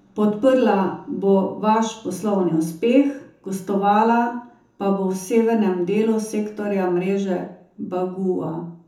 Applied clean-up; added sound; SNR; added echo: none; none; none; reverberation time 0.6 s.